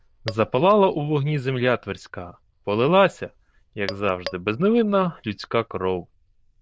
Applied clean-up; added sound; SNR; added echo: neural diffusion model UNIVERSE++.